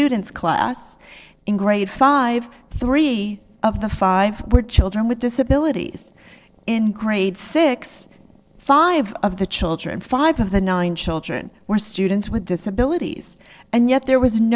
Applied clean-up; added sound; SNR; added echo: neural separator model SepFormer DNS4.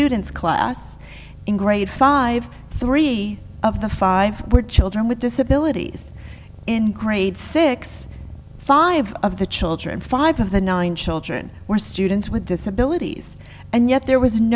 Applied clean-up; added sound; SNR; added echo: none; Purr; 17 dB; none.